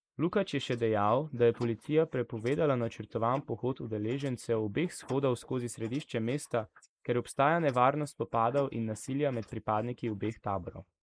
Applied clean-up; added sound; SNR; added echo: neural mask model Resemble Enhance denoiser.